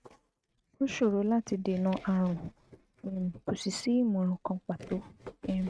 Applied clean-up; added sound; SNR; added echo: neural mask model RNNoise.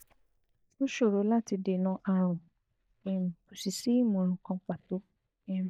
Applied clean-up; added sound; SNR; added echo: neural mask model DeepFilterNet 3.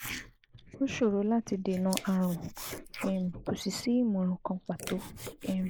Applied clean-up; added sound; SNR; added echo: neural mask model Resemble Enhance denoiser.